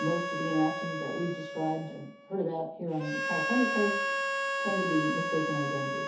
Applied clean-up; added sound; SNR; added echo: none; Harmonica; 1 dB; reverberation time 0.5 s.